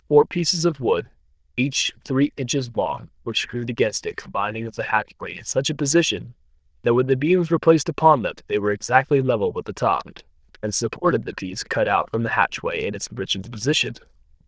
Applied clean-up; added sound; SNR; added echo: neural diffusion model UNIVERSE++.